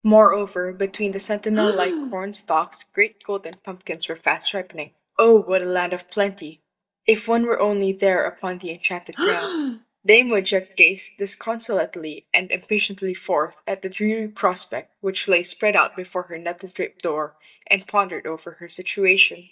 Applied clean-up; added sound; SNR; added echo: neural mask model DeepFilterNet 3.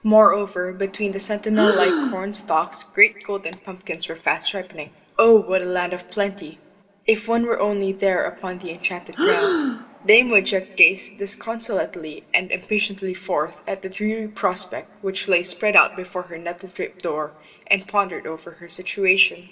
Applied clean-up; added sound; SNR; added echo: none; Breathing; 3 dB; reverberation time 1.2 s.